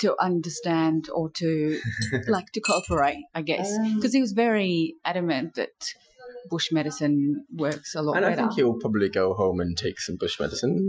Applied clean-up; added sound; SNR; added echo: classical method Wiener filter.